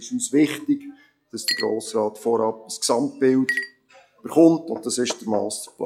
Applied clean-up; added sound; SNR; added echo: classical method log-MMSE.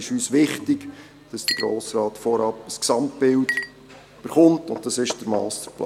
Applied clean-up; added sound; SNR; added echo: none; Chink, clink; 13 dB; none.